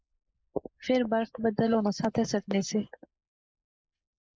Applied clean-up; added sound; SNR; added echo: neural mask model Resemble Enhance denoiser.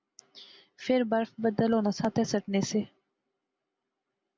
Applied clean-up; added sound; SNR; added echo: none; none; none; none.